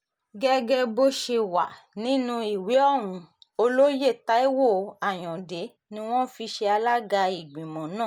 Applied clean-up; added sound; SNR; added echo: none; none; none; none.